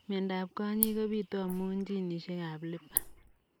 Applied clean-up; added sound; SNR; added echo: neural mask model Resemble Enhance denoiser.